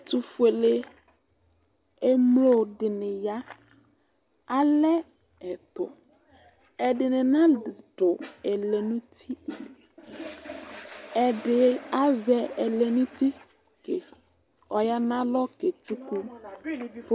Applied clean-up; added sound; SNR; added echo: none; none; none; none.